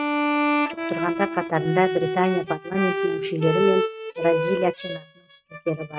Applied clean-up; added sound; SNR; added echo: neural mask model RNNoise.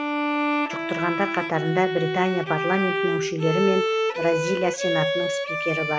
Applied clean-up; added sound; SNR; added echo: none; Bowed string instrument; 0 dB; none.